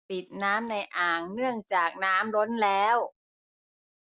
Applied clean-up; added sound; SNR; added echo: none; none; none; none.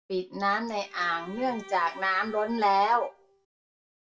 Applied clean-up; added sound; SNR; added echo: none; Bowed string instrument; 20 dB; reverberation time 0.2 s.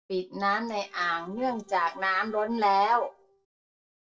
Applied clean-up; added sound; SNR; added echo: neural separator model SepFormer DNS4.